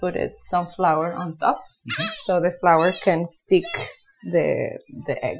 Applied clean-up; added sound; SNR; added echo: classical method Wiener filter.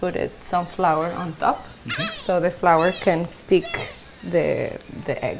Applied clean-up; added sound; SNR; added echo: none; Gull, seagull; 14 dB; none.